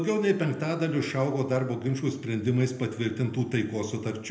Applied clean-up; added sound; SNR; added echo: none; none; none; reverberation time 0.7 s.